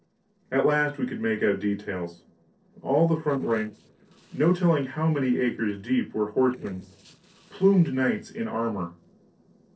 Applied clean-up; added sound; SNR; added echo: neural separator model SepFormer DNS4.